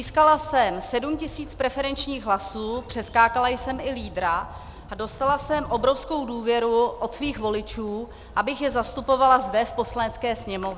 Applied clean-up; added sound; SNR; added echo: none; Train; 17 dB; none.